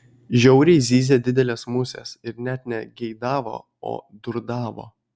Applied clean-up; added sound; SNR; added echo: none; none; none; none.